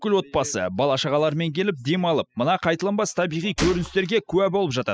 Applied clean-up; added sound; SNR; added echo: classical method spectral subtraction.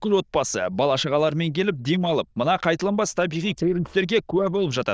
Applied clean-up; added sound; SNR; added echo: neural diffusion model UNIVERSE++.